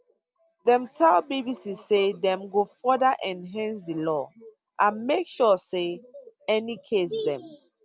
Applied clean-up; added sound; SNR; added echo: none; none; none; none.